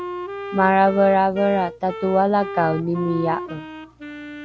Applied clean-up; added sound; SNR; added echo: none; Wind instrument, woodwind instrument; 11 dB; none.